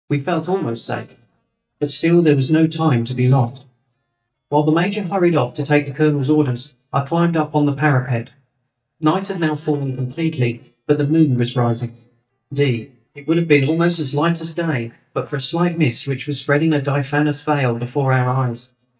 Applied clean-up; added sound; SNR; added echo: neural mask model DeepFilterNet 3.